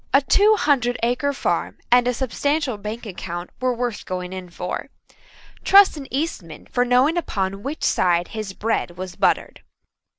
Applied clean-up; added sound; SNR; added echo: none; none; none; none.